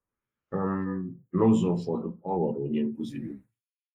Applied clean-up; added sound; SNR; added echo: neural mask model Resemble Enhance denoiser.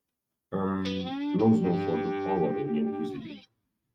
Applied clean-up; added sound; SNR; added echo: neural mask model RNNoise.